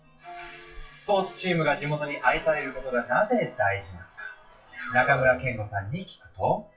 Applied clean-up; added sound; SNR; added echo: classical method WPE with log-MMSE.